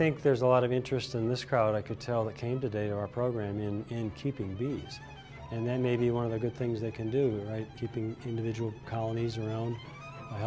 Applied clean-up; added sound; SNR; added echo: none; none; none; none.